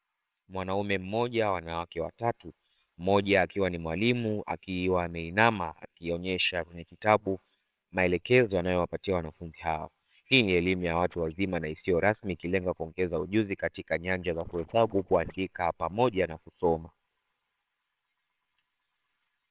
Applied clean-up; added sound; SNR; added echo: neural separator model SepFormer WHAMR!.